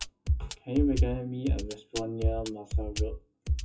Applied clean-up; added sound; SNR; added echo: classical method WPE with log-MMSE.